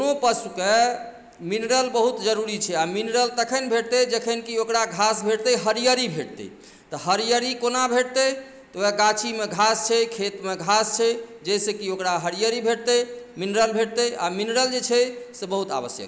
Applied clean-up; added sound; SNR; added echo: none; none; none; none.